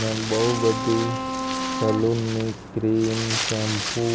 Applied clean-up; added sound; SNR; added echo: none; Wind + Bowed string instrument; 5 dB; none.